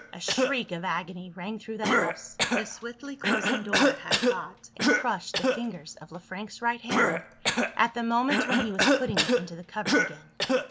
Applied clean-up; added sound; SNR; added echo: none; Cough; -4 dB; none.